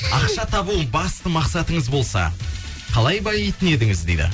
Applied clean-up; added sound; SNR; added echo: none; none; none; none.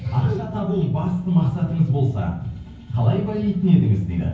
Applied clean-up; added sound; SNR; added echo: none; none; none; reverberation time 0.9 s.